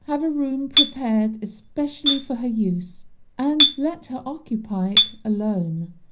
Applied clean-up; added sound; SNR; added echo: none; Chink, clink; 0 dB; reverberation time 0.4 s.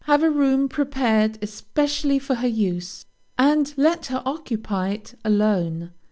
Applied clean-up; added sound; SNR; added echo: none; none; none; none.